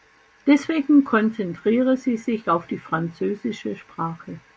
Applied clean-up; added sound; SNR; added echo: none; none; none; none.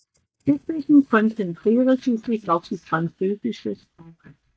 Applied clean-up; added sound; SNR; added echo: neural mask model DeepFilterNet 3.